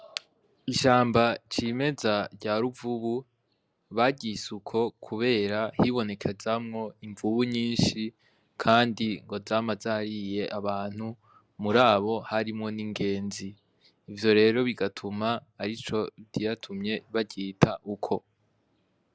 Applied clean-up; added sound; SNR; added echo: none; none; none; none.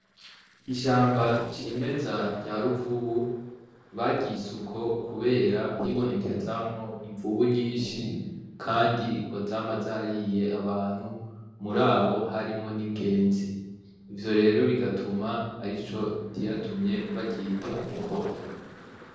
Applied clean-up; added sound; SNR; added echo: neural separator model SepFormer DNS4.